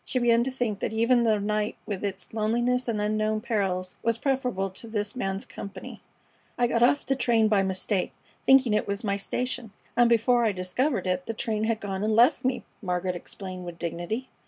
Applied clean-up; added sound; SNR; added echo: none; none; none; none.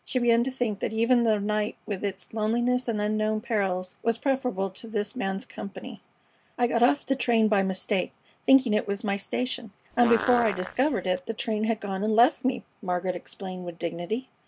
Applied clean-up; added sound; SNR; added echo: none; Fart; 8 dB; none.